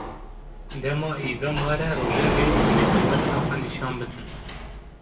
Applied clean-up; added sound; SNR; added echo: none; Sliding door; -3 dB; reverberation time 0.8 s.